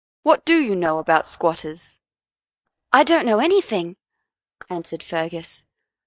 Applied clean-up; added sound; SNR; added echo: neural mask model DeepFilterNet 3.